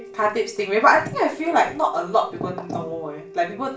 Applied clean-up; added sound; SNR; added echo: none; Wind instrument, woodwind instrument; 18 dB; reverberation time 0.3 s.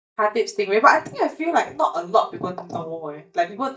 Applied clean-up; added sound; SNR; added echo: neural mask model DeepFilterNet 3.